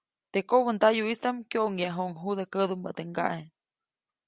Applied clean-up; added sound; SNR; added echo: none; none; none; none.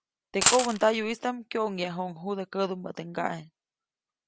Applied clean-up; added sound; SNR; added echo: none; Coin (dropping); -3 dB; none.